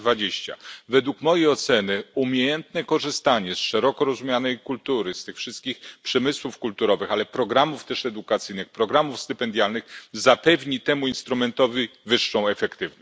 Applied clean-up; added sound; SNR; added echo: none; none; none; none.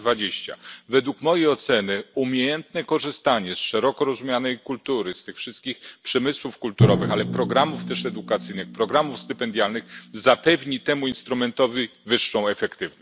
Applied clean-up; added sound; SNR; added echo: none; Drum; 9 dB; none.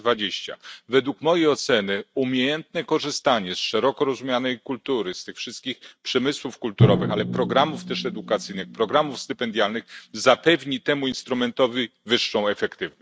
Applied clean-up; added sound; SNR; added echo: neural mask model RNNoise.